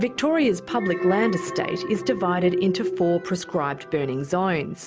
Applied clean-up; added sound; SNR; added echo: none; Alarm; 7 dB; none.